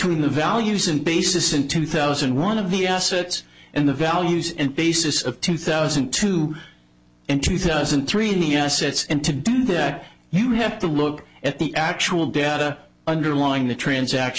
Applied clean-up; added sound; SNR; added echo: none; none; none; none.